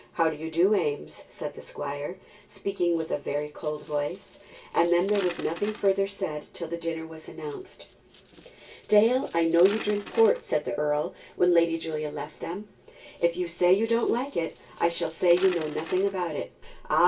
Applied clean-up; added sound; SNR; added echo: none; Coin (dropping); 15 dB; reverberation time 0.2 s.